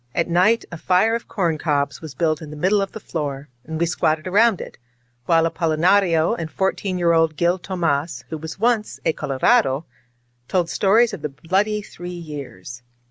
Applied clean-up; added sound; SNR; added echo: none; none; none; none.